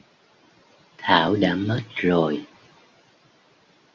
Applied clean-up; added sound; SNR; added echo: none; none; none; none.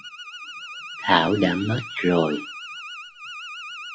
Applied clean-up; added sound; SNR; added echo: classical method log-MMSE.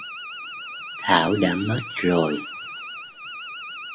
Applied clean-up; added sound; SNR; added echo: none; Alarm; 10 dB; none.